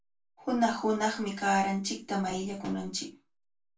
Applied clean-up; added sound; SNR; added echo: none; none; none; reverberation time 0.2 s.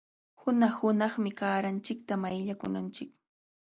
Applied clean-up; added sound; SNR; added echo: none; none; none; none.